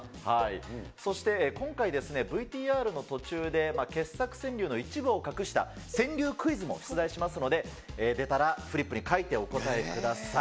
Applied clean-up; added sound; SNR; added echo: none; Cowbell; 18 dB; none.